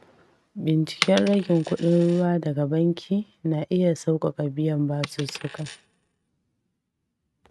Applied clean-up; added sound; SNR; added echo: neural mask model RNNoise.